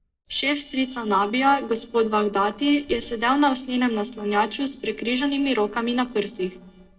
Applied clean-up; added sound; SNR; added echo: neural separator model SepFormer DNS4.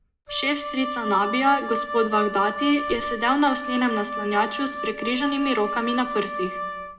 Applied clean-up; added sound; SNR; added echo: none; Wind instrument, woodwind instrument; 6 dB; reverberation time 0.9 s.